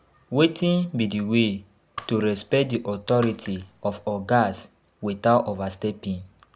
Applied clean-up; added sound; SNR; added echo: none; Shatter; 10 dB; none.